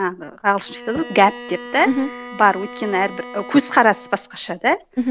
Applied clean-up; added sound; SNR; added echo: none; Bowed string instrument; 16 dB; none.